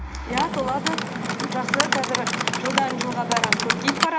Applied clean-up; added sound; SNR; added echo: none; Typing; -2 dB; reverberation time 0.4 s.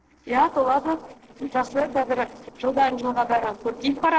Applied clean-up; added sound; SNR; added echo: neural separator model SepFormer DNS4.